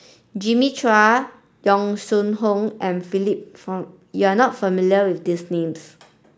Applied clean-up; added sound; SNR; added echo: none; none; none; none.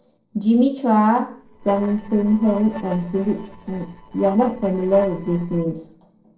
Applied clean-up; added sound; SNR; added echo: neural separator model SepFormer DNS4.